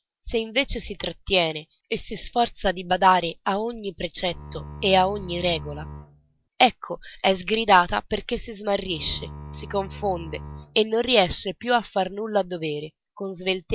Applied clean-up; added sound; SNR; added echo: none; Bowed string instrument; 14 dB; none.